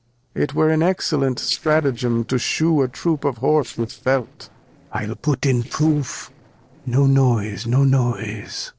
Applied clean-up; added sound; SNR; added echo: neural separator model SepFormer DNS4.